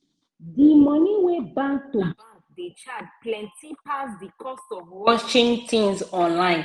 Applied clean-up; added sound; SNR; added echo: none; none; none; none.